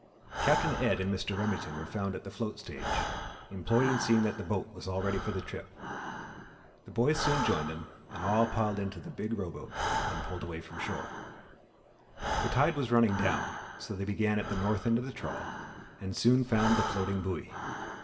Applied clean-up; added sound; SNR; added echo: none; Breathing; 6 dB; reverberation time 1.3 s.